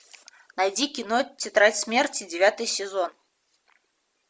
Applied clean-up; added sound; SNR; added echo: none; none; none; none.